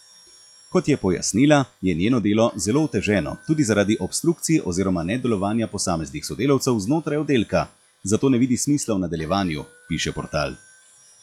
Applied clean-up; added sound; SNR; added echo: classical method log-MMSE.